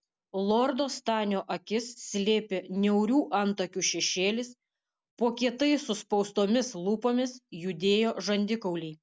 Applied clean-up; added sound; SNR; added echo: none; none; none; none.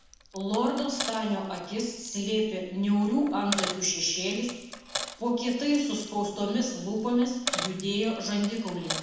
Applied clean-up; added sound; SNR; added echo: none; Coin (dropping); 10 dB; reverberation time 1.0 s.